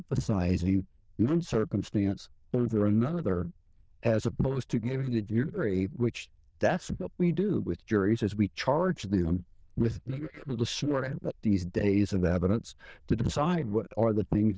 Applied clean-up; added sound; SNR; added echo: neural diffusion model UNIVERSE++.